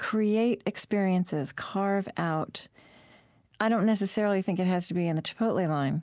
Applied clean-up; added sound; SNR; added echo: none; none; none; none.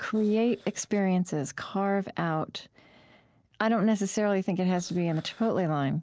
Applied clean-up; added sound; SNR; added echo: neural separator model SepFormer DNS4.